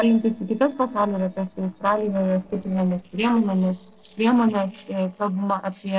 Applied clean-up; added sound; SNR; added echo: neural separator model SepFormer DNS4.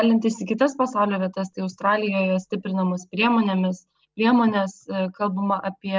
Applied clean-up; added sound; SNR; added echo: none; none; none; none.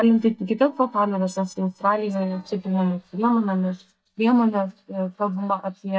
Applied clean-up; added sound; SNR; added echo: neural mask model DeepFilterNet 3.